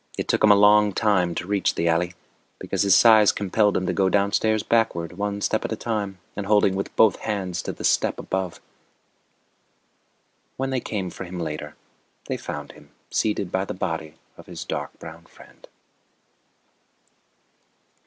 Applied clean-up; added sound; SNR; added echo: none; none; none; none.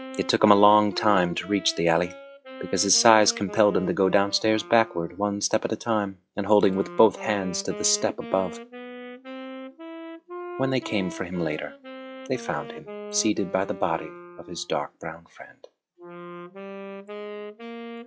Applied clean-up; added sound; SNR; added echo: classical method log-MMSE.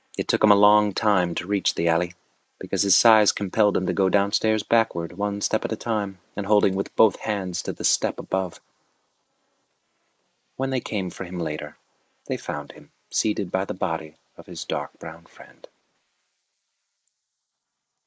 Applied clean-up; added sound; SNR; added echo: neural mask model Resemble Enhance denoiser.